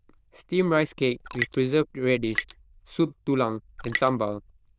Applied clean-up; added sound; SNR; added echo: neural diffusion model UNIVERSE++.